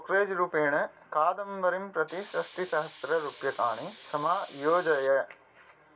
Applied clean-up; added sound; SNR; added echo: none; Hiss; 12 dB; reverberation time 0.2 s.